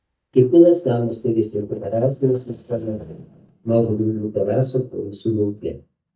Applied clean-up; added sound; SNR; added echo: neural mask model DeepFilterNet 3.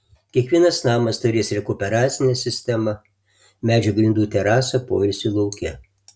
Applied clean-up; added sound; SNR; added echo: none; none; none; none.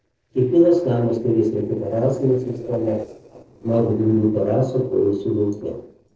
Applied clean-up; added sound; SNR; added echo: neural separator model SepFormer DNS4.